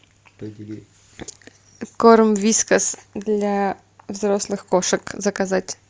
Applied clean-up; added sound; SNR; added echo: none; none; none; none.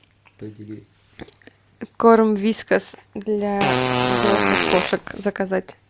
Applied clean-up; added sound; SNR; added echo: none; Fart; -1 dB; none.